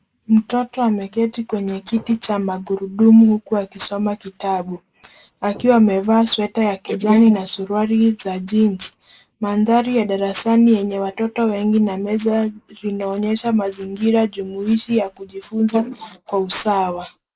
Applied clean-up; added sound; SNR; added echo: neural mask model Resemble Enhance denoiser.